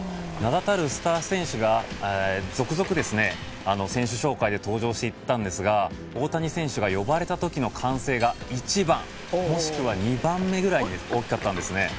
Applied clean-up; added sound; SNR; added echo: none; Frying (food); 14 dB; none.